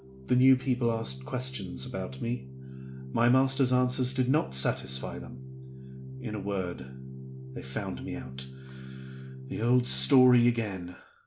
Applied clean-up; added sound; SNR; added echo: none; Organ; 12 dB; none.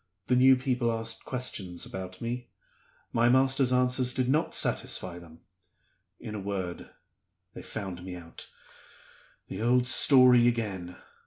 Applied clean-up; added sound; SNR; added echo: none; none; none; none.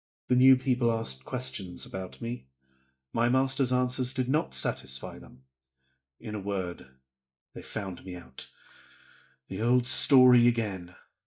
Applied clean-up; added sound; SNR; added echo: neural mask model DeepFilterNet 3.